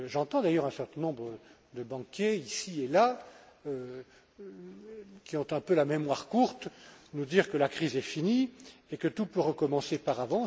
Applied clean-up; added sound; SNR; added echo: none; none; none; none.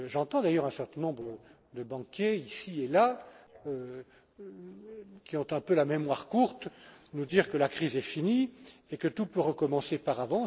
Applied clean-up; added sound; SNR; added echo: neural separator model SepFormer DNS4.